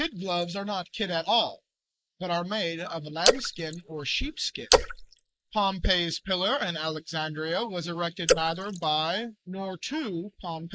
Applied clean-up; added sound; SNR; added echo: neural mask model Resemble Enhance denoiser.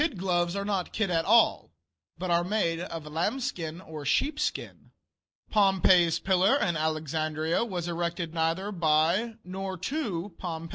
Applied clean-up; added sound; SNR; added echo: none; none; none; none.